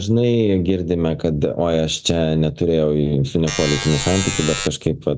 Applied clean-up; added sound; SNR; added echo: none; Alarm; 6 dB; none.